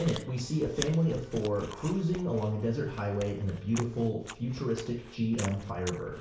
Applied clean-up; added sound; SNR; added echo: none; Chewing, mastication; 14 dB; reverberation time 0.6 s.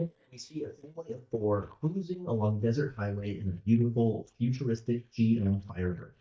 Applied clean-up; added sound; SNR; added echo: neural mask model DeepFilterNet 3.